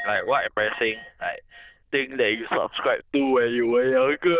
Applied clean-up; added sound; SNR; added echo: neural diffusion model UNIVERSE++.